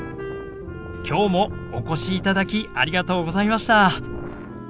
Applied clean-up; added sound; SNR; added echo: none; Wind; 17 dB; none.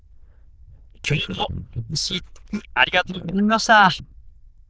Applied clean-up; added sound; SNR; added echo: neural diffusion model UNIVERSE++.